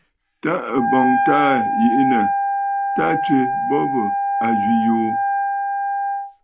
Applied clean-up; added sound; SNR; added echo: none; Wind instrument, woodwind instrument; -1 dB; none.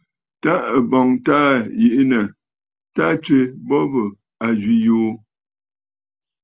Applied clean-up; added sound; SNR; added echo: none; none; none; none.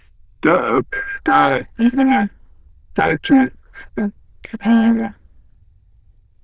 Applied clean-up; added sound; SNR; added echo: neural diffusion model UNIVERSE++.